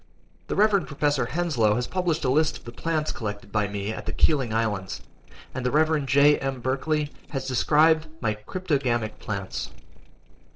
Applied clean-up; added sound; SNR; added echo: neural separator model SepFormer DNS4.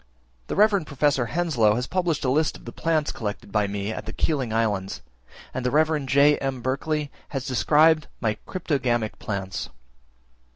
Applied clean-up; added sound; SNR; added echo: none; none; none; none.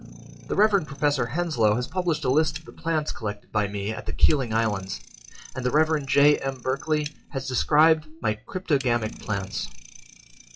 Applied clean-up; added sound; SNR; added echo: classical method WPE with log-MMSE.